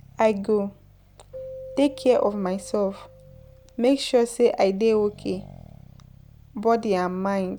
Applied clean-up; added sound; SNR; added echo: none; Accelerating, revving, vroom + Keyboard (musical); 20 dB; none.